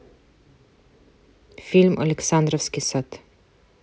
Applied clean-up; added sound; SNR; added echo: none; none; none; none.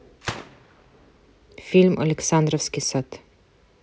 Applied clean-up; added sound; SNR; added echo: none; Gunshot, gunfire; 18 dB; none.